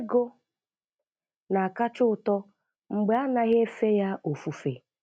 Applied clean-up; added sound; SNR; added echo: none; none; none; none.